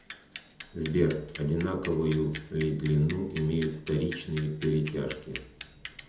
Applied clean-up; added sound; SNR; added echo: none; Bicycle; 1 dB; reverberation time 0.8 s.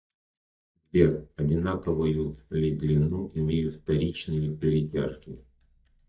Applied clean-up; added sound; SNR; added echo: neural mask model DeepFilterNet 3.